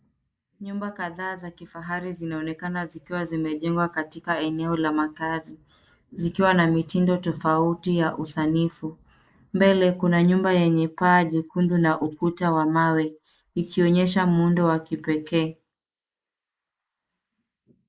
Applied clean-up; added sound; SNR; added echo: neural mask model Resemble Enhance denoiser.